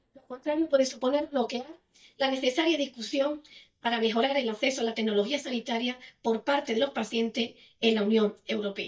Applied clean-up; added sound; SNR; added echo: neural mask model DeepFilterNet 3.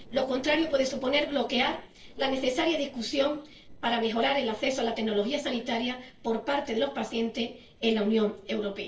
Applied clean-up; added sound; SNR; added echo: neural separator model SepFormer DNS4.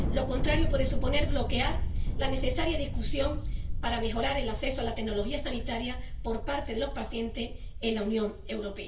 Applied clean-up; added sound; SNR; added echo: none; Thunder; -2 dB; reverberation time 0.3 s.